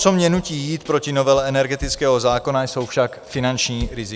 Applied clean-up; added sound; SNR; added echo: none; Drum kit; 17 dB; none.